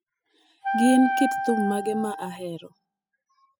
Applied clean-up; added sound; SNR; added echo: classical method spectral subtraction.